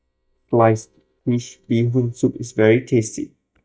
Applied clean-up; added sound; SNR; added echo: neural mask model DeepFilterNet 3.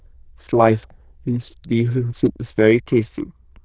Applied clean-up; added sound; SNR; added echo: neural diffusion model UNIVERSE++.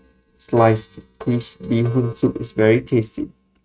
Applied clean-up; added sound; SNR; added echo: neural mask model RNNoise.